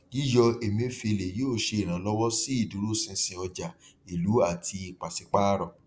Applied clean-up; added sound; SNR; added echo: none; none; none; none.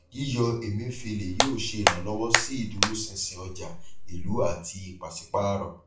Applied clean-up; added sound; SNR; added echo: none; Hands; -2 dB; reverberation time 0.3 s.